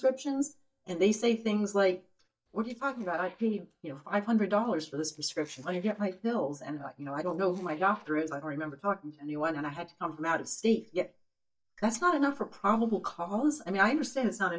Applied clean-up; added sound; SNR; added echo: neural mask model DeepFilterNet 3.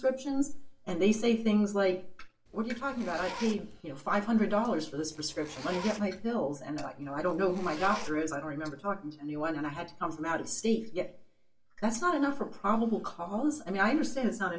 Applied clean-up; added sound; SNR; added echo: none; Zipper (clothing); 14 dB; reverberation time 0.3 s.